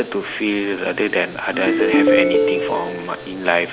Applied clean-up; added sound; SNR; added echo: none; Ringtone; -3 dB; none.